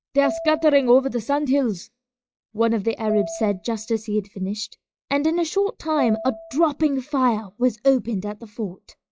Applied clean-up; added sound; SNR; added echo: classical method log-MMSE.